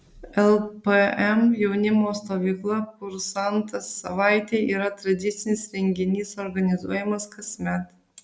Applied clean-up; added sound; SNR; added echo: none; none; none; none.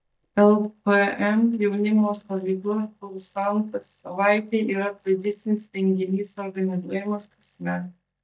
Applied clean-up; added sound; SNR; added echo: neural mask model DeepFilterNet 3.